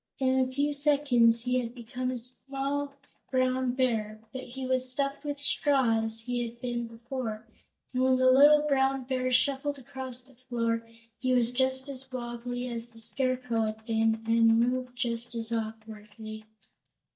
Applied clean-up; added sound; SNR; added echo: neural mask model DeepFilterNet 3.